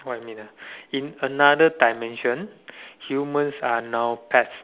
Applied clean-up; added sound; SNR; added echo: none; none; none; none.